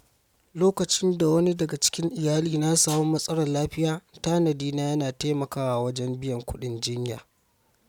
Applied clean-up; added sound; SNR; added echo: none; none; none; none.